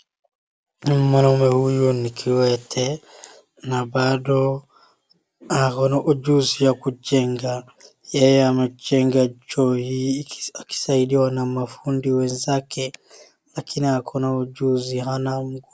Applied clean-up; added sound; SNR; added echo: none; none; none; none.